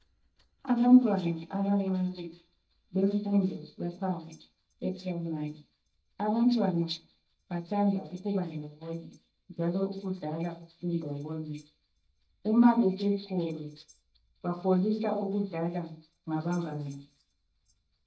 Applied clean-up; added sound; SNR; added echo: neural mask model DeepFilterNet 3.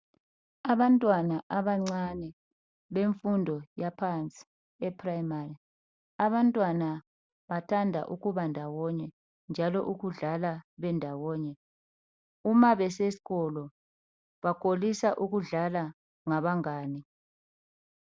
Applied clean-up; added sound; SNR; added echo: none; none; none; none.